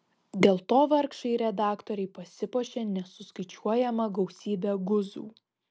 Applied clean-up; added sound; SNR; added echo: none; none; none; none.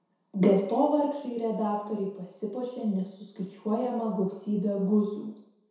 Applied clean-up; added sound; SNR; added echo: none; none; none; reverberation time 0.7 s.